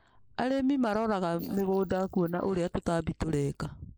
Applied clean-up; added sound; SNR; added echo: neural mask model Resemble Enhance denoiser.